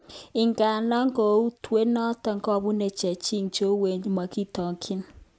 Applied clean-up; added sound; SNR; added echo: none; none; none; none.